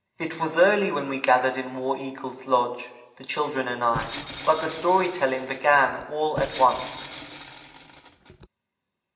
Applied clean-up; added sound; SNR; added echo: none; Tools; 12 dB; reverberation time 1.7 s.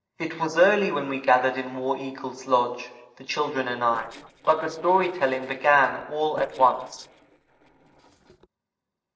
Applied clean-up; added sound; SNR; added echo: neural separator model SepFormer DNS4.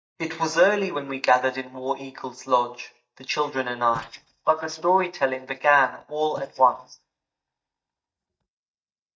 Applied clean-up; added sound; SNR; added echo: neural mask model DeepFilterNet 3.